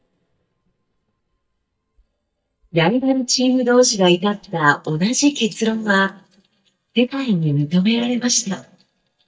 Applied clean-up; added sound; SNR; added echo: neural mask model DeepFilterNet 3.